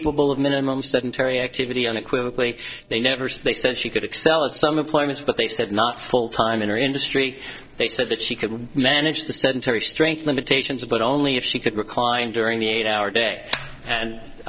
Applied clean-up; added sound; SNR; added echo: neural separator model SepFormer DNS4.